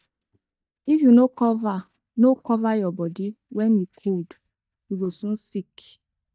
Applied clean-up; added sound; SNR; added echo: neural mask model DeepFilterNet 3.